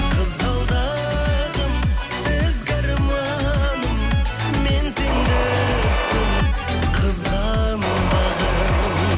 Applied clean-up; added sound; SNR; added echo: none; Mechanisms; 5 dB; none.